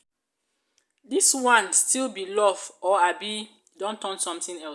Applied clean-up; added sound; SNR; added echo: none; none; none; none.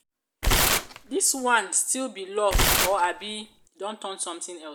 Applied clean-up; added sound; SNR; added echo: none; Tearing; -3 dB; none.